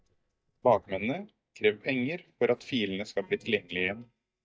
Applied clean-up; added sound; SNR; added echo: neural mask model DeepFilterNet 3.